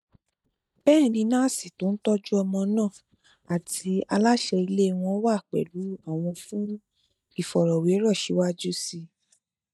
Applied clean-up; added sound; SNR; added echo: neural mask model DeepFilterNet 3.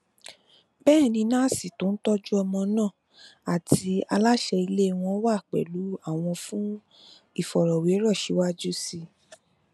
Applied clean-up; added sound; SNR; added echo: none; none; none; none.